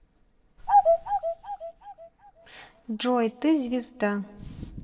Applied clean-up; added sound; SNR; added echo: neural separator model SepFormer DNS4.